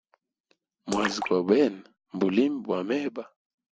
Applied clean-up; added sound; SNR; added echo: none; Splash, splatter; 11 dB; none.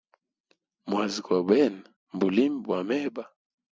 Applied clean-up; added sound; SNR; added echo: none; none; none; none.